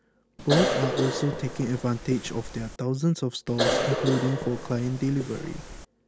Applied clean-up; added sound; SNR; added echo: none; Cough; 2 dB; none.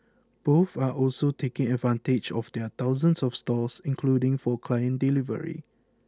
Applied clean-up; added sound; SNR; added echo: none; none; none; none.